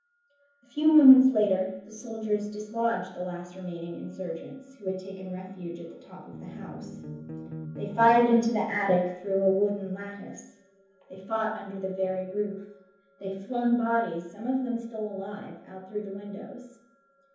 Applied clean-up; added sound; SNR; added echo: none; Bass guitar; 11 dB; reverberation time 0.7 s.